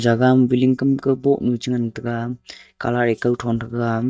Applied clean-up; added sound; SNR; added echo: neural mask model DeepFilterNet 3.